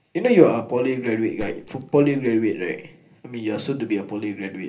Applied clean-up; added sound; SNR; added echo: none; Chink, clink; 19 dB; reverberation time 0.3 s.